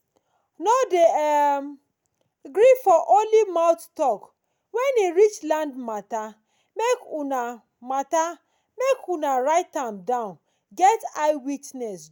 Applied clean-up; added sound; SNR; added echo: none; none; none; none.